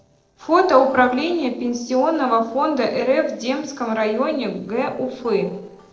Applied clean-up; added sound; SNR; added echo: neural separator model SepFormer DNS4.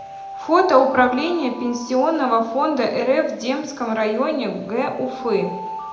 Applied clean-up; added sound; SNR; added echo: none; Alarm; 15 dB; reverberation time 0.8 s.